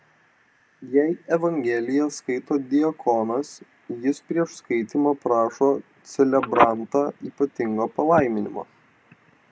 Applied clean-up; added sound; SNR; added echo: none; Telephone; 4 dB; none.